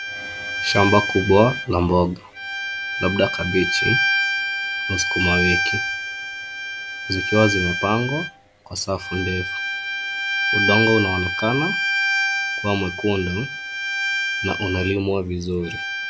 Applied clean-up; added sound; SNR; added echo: none; Bowed string instrument; 1 dB; none.